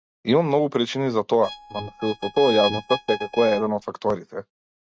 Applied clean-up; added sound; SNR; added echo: neural mask model RNNoise.